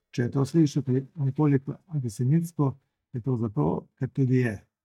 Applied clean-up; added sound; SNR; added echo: neural mask model DeepFilterNet 3.